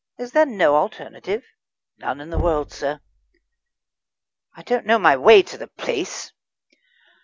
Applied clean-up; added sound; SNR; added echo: none; Knock; 11 dB; none.